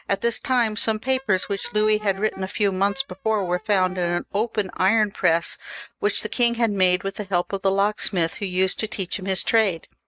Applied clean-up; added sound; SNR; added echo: neural mask model RNNoise.